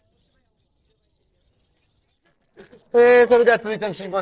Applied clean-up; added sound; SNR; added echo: neural separator model SepFormer DNS4.